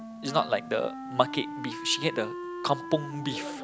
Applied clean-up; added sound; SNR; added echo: none; Wind instrument, woodwind instrument; 8 dB; none.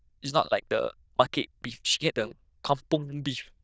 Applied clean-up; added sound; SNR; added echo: neural diffusion model UNIVERSE++.